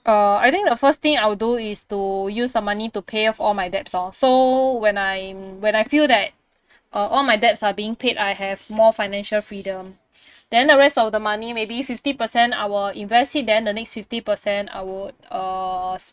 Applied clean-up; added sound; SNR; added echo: neural mask model RNNoise.